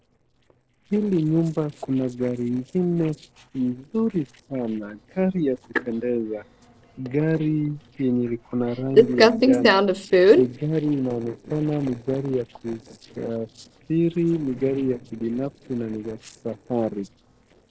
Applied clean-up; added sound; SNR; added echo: neural separator model SepFormer DNS4.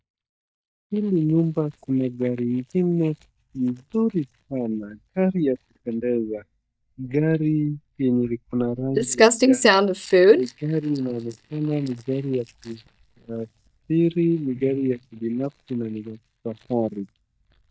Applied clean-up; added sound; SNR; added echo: neural mask model DeepFilterNet 3.